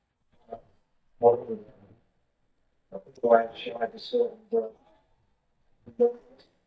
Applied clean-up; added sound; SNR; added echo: neural mask model DeepFilterNet 3.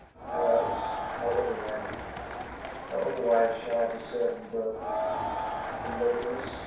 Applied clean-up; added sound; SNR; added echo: none; Crowd; 4 dB; reverberation time 0.7 s.